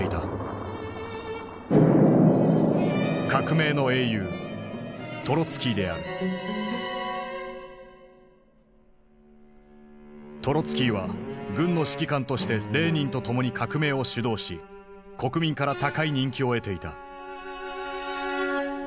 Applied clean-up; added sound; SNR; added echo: none; none; none; none.